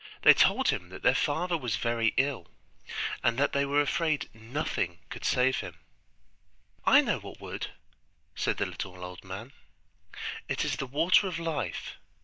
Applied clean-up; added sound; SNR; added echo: neural mask model DeepFilterNet 3.